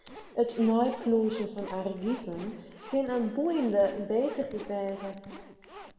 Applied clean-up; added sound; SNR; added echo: none; Zipper (clothing); 17 dB; reverberation time 1.3 s.